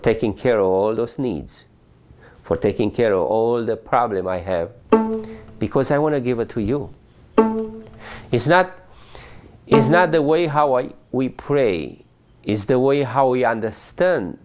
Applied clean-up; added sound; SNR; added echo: none; Bowed string instrument; 4 dB; none.